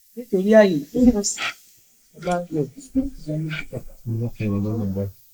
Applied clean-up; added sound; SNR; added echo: neural mask model Resemble Enhance denoiser.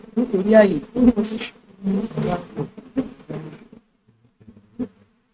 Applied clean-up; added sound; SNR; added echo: neural mask model RNNoise.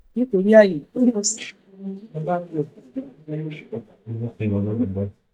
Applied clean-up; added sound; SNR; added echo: neural mask model DeepFilterNet 3.